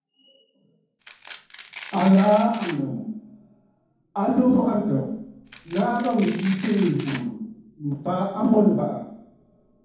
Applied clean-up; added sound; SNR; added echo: none; Domestic sounds, home sounds; 14 dB; reverberation time 1.2 s.